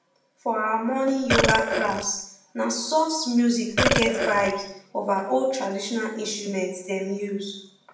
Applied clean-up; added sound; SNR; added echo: none; Burping, eructation; -1 dB; reverberation time 0.6 s.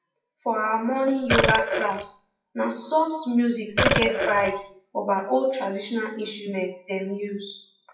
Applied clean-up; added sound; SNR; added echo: classical method WPE with log-MMSE.